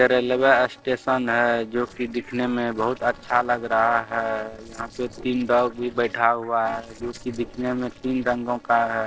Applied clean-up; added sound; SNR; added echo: neural separator model SepFormer DNS4.